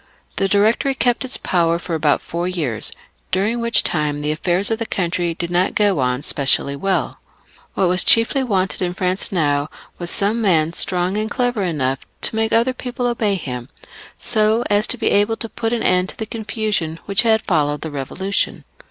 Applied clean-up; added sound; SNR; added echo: none; none; none; none.